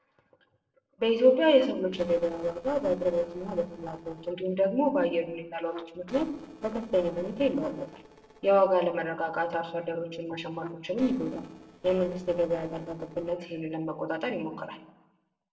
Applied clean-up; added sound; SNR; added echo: neural separator model SepFormer DNS4.